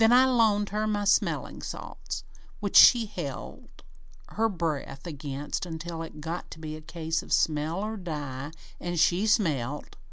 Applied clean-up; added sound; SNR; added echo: none; none; none; none.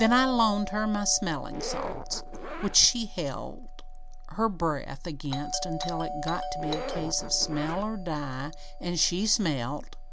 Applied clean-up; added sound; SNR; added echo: none; Doorbell + Zipper (clothing); 10 dB; none.